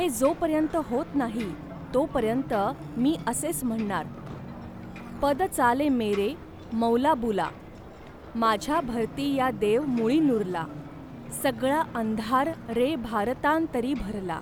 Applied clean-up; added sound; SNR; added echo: none; Marimba, xylophone + Ocean; 13 dB; none.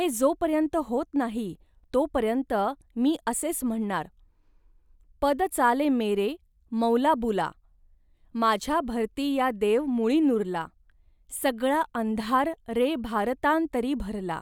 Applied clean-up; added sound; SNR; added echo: none; none; none; none.